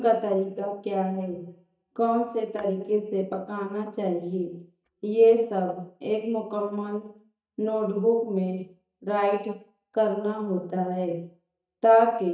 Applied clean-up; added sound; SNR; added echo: neural mask model DeepFilterNet 3.